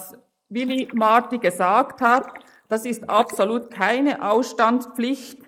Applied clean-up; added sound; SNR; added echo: neural mask model Resemble Enhance denoiser.